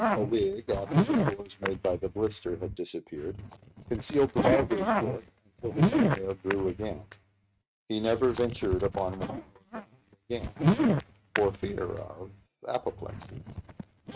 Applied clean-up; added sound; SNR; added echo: neural mask model RNNoise.